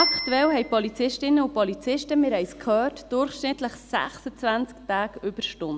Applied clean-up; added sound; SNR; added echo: none; Bicycle bell; 11 dB; none.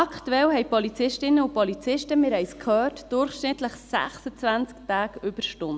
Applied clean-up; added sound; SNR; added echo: none; none; none; none.